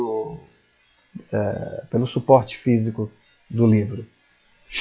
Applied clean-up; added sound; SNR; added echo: classical method log-MMSE.